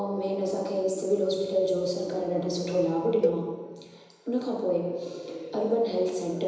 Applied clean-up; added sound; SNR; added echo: none; Cowbell; 6 dB; reverberation time 1.0 s.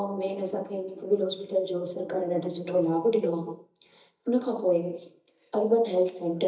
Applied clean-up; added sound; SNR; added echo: neural mask model DeepFilterNet 3.